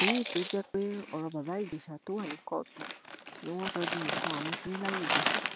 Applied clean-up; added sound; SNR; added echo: none; Chewing, mastication; -4 dB; none.